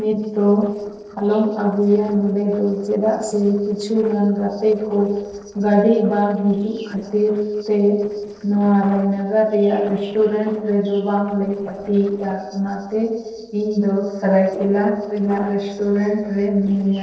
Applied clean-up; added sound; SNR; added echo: neural separator model SepFormer DNS4.